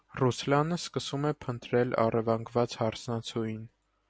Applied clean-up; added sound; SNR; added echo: none; none; none; none.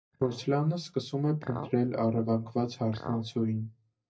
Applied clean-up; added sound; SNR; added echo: neural mask model DeepFilterNet 3.